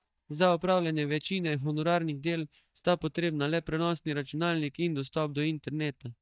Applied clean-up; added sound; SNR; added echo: neural mask model DeepFilterNet 3.